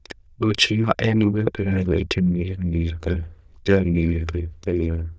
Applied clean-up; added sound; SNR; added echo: neural diffusion model UNIVERSE++.